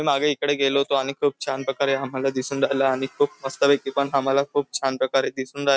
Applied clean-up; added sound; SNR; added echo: none; none; none; none.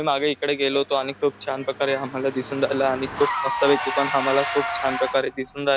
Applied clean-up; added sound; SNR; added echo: none; Engine / Car; 7 dB; none.